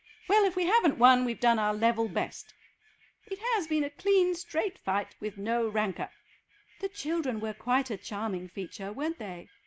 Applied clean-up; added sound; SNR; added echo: none; none; none; none.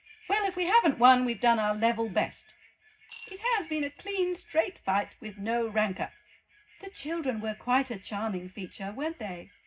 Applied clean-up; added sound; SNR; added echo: none; Coin (dropping) / Glass; 14 dB; reverberation time 0.4 s.